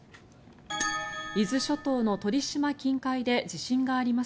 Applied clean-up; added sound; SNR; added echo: none; Marimba, xylophone; 11 dB; none.